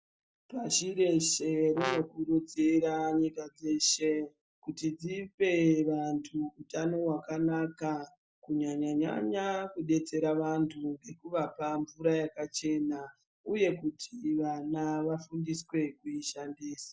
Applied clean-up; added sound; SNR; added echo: none; Brass instrument; 6 dB; none.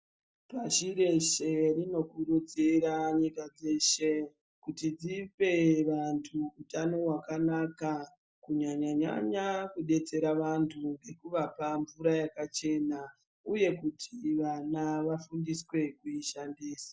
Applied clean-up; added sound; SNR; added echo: none; none; none; none.